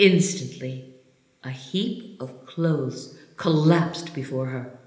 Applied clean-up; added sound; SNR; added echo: none; none; none; reverberation time 1.0 s.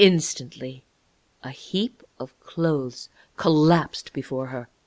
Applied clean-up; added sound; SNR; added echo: none; none; none; none.